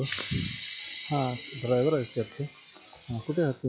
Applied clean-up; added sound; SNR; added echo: classical method log-MMSE.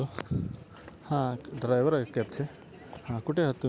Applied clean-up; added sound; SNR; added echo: none; none; none; none.